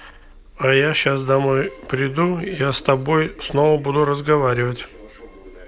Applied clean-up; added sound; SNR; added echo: none; none; none; none.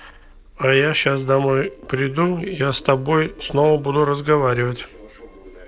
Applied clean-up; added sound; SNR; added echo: neural separator model SepFormer DNS4.